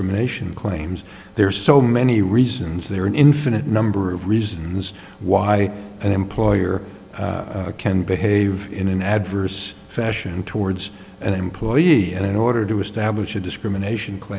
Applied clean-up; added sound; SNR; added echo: none; none; none; none.